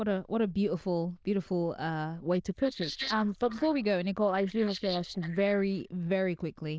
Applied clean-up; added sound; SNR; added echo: neural diffusion model UNIVERSE++.